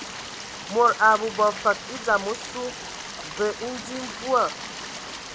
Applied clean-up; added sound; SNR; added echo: none; Stream; 10 dB; none.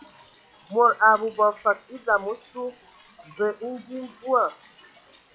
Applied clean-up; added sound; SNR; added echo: classical method log-MMSE.